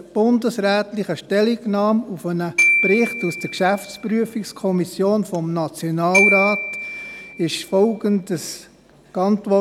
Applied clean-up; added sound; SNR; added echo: none; Glockenspiel; 4 dB; none.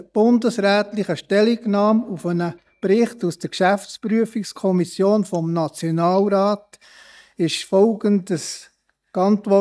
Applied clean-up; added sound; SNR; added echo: neural mask model DeepFilterNet 3.